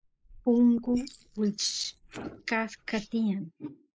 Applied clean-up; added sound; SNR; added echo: neural mask model Resemble Enhance denoiser.